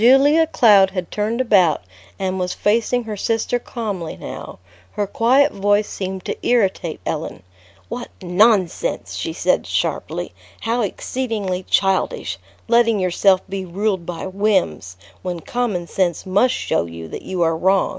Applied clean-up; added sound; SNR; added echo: none; none; none; none.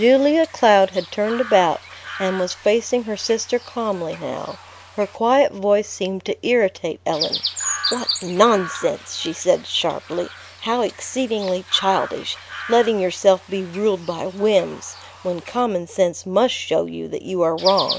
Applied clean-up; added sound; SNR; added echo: none; Chirp, tweet; 13 dB; none.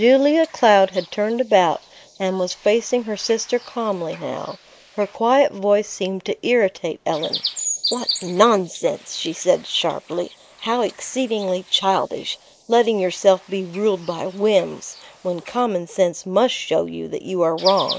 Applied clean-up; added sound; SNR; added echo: neural mask model Resemble Enhance denoiser.